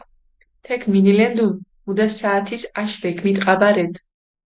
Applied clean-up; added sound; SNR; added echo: neural mask model Resemble Enhance denoiser.